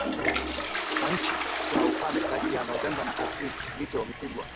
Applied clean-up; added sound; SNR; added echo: none; Toilet flush; -5 dB; none.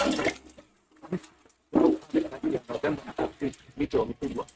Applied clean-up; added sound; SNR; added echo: neural mask model RNNoise.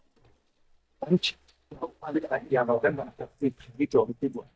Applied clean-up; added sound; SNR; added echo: neural mask model DeepFilterNet 3.